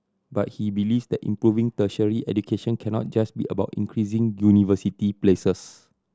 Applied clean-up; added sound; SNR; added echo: none; none; none; none.